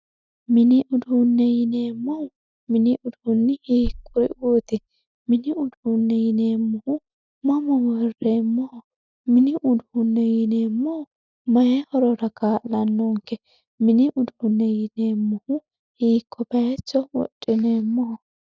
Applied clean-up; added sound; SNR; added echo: neural mask model DeepFilterNet 3.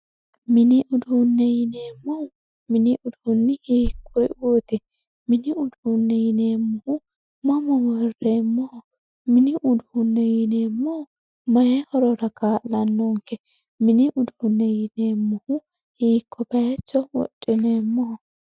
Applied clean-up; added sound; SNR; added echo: classical method Wiener filter.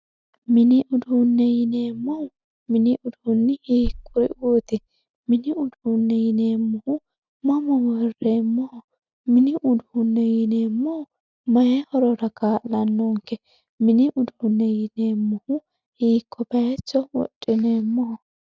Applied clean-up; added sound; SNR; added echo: none; Thump, thud; 10 dB; none.